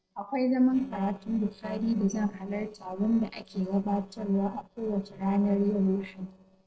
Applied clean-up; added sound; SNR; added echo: neural separator model SepFormer DNS4.